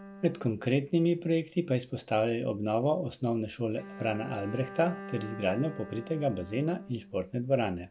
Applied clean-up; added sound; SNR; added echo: none; Bowed string instrument; 16 dB; none.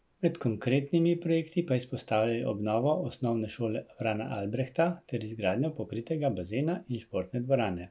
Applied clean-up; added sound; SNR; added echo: none; none; none; none.